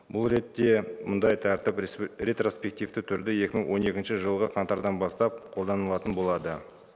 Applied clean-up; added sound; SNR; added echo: none; none; none; none.